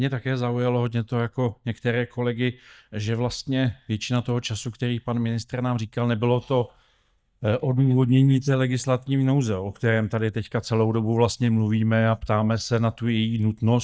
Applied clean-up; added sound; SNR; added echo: neural mask model DeepFilterNet 3.